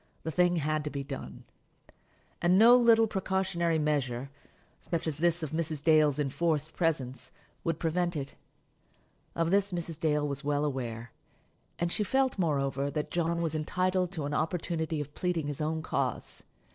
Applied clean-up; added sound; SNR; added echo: neural separator model SepFormer DNS4.